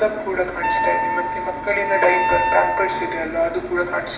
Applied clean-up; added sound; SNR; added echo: none; Wind instrument, woodwind instrument; 1 dB; reverberation time 0.8 s.